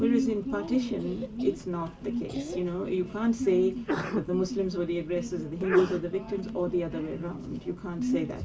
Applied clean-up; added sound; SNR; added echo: none; Sneeze; 3 dB; reverberation time 0.2 s.